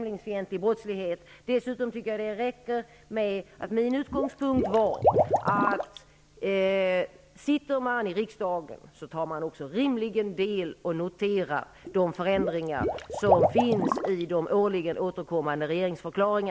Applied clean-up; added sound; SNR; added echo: none; Liquid; 1 dB; none.